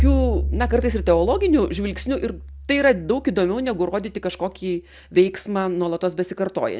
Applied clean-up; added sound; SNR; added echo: none; Bowed string instrument; 7 dB; none.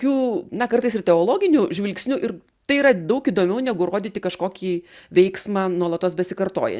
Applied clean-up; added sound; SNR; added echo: none; none; none; none.